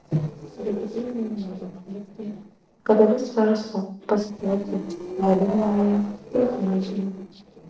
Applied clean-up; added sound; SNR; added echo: neural separator model SepFormer DNS4.